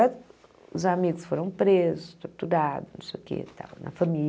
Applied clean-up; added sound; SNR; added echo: none; none; none; none.